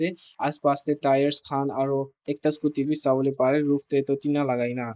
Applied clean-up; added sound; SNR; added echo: neural mask model Resemble Enhance denoiser.